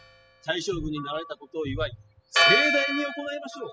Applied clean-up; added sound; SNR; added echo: classical method spectral subtraction.